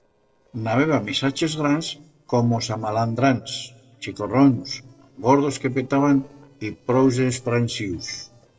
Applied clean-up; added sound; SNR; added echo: neural separator model SepFormer DNS4.